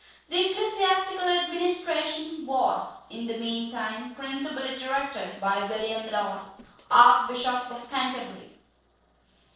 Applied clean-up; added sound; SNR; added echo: neural separator model SepFormer DNS4.